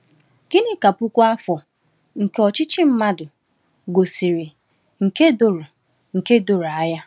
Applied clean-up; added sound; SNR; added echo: none; none; none; none.